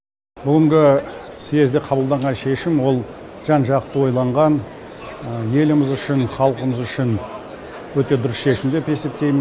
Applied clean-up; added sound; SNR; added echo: none; none; none; none.